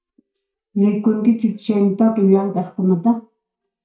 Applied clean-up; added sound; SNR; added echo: neural mask model DeepFilterNet 3.